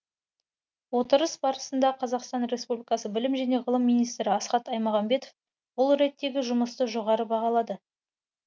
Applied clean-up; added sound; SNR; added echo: none; none; none; none.